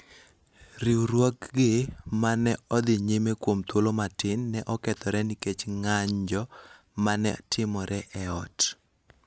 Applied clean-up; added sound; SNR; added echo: none; none; none; none.